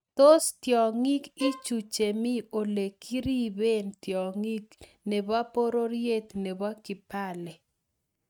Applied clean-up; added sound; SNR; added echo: neural mask model RNNoise.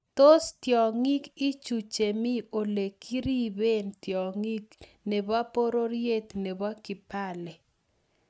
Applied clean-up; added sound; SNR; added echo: none; none; none; none.